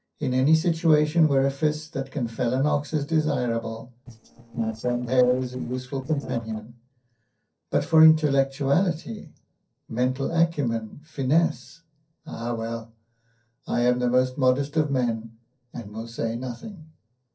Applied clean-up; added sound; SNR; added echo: neural separator model SepFormer DNS4.